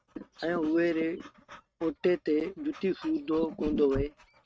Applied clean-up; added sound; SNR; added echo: neural mask model RNNoise.